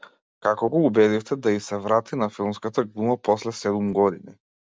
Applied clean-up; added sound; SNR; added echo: none; none; none; none.